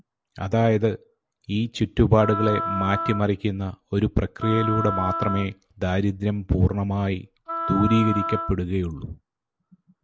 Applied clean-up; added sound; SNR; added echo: none; Wind instrument, woodwind instrument; 6 dB; none.